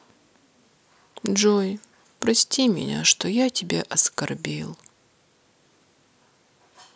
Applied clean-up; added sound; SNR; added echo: none; none; none; none.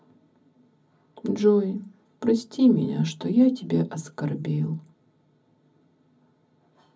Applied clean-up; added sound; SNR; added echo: none; none; none; reverberation time 0.4 s.